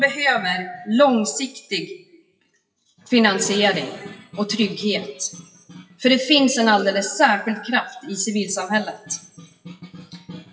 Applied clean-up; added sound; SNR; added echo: classical method WPE with log-MMSE.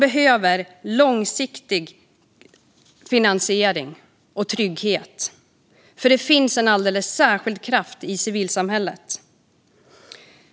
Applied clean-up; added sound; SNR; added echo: none; none; none; none.